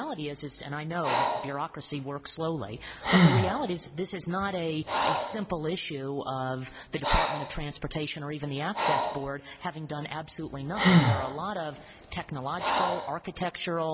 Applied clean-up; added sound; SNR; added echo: none; Breathing; -2 dB; none.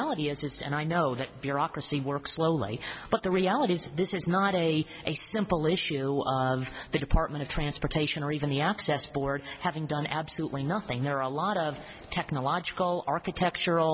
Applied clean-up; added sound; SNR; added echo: none; none; none; none.